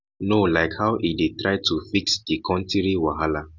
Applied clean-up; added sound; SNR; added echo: none; none; none; none.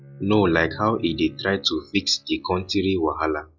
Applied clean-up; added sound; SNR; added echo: classical method log-MMSE.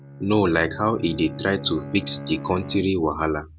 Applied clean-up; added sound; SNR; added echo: none; Bowed string instrument; 13 dB; none.